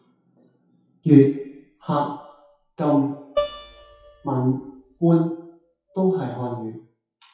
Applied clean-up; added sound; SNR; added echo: classical method WPE with log-MMSE.